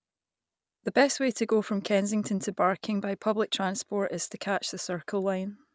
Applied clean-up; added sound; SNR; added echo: none; none; none; none.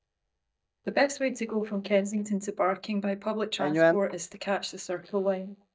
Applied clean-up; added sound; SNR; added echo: neural mask model DeepFilterNet 3.